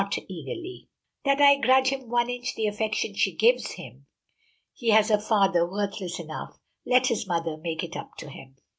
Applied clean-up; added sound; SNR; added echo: none; none; none; none.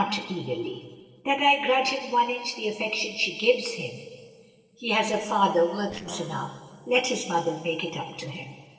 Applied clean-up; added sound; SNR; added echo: neural separator model SepFormer DNS4.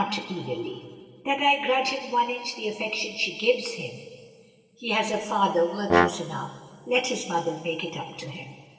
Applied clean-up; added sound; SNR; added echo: none; Brass instrument; -2 dB; reverberation time 2.3 s.